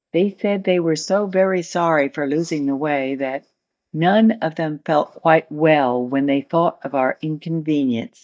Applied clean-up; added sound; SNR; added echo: neural mask model DeepFilterNet 3.